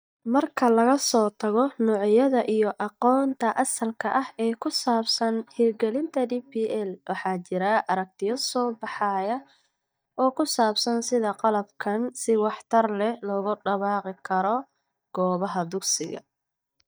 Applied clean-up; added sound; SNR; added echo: neural mask model DeepFilterNet 3.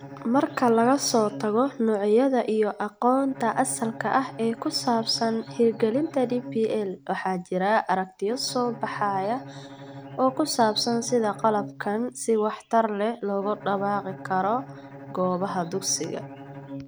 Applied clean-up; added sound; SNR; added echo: none; Bowed string instrument; 16 dB; none.